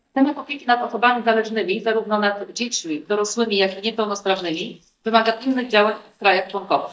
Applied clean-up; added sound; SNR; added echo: neural mask model DeepFilterNet 3.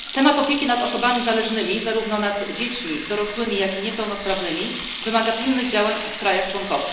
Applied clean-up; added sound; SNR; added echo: none; Sink (filling or washing) / Water tap, faucet; 4 dB; reverberation time 1.0 s.